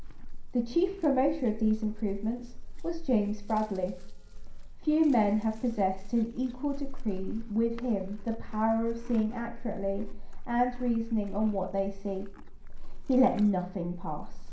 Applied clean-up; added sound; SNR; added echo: none; Livestock, farm animals, working animals; 6 dB; reverberation time 0.5 s.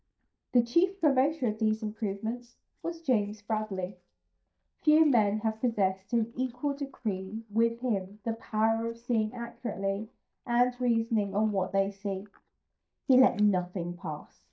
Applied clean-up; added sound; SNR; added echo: neural mask model DeepFilterNet 3.